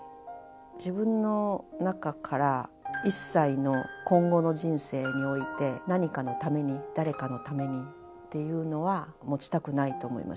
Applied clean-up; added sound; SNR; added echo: none; none; none; none.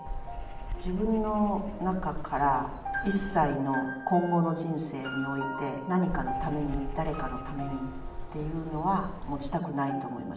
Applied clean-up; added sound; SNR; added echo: none; Bird vocalization, bird call, bird song; 7 dB; reverberation time 0.8 s.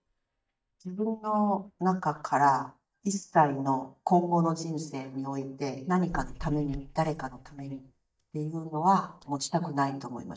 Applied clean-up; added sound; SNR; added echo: neural mask model DeepFilterNet 3.